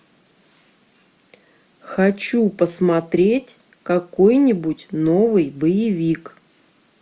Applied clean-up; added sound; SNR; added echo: none; none; none; none.